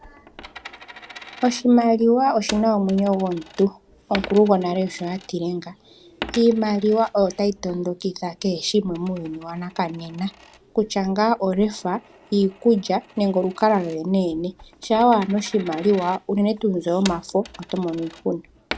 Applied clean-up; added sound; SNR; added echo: none; Coin (dropping); 19 dB; none.